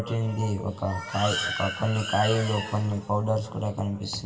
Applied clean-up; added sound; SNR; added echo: none; none; none; reverberation time 1.4 s.